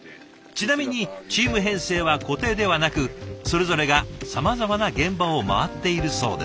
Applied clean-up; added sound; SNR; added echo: none; none; none; none.